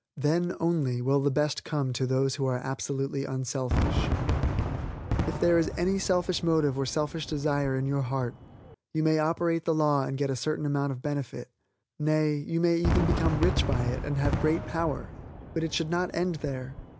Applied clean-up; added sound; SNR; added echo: none; Fireworks; 5 dB; none.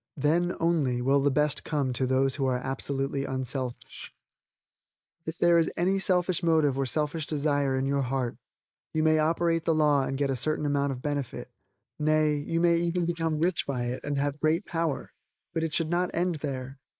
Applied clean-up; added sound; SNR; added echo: neural mask model Resemble Enhance denoiser.